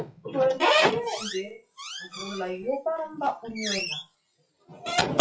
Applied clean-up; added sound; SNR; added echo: classical method WPE with log-MMSE.